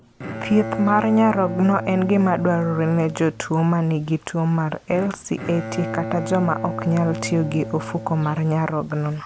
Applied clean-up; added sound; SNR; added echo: none; Bowed string instrument; 11 dB; none.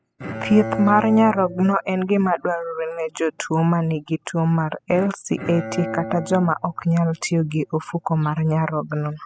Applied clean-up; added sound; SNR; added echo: classical method spectral subtraction.